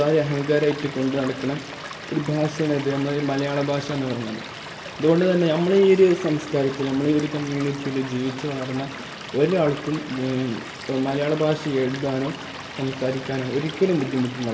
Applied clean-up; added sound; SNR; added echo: none; Stream / Liquid; 13 dB; reverberation time 1.6 s.